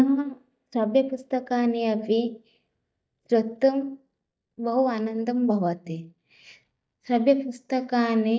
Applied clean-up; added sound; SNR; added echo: neural mask model DeepFilterNet 3.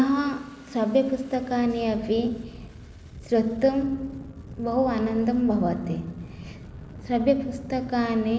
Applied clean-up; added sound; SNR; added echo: none; Engine starting; 17 dB; none.